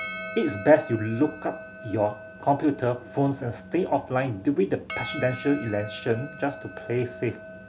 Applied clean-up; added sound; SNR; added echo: none; Percussion; 13 dB; none.